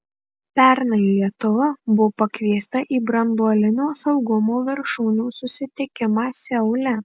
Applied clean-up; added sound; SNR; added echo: none; none; none; none.